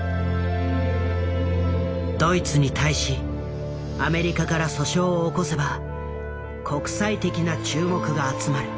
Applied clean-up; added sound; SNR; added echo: none; none; none; none.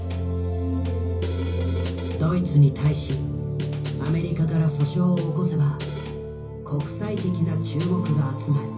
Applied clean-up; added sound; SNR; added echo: none; Snare drum; 16 dB; reverberation time 0.5 s.